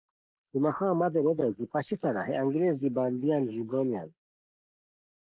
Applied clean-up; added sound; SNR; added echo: neural mask model Resemble Enhance denoiser.